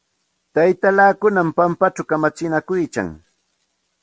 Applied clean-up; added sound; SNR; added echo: none; none; none; none.